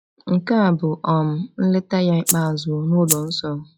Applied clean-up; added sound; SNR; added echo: classical method log-MMSE.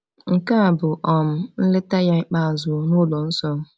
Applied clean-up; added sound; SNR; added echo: none; none; none; none.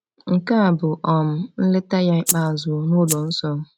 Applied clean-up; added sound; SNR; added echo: neural mask model RNNoise.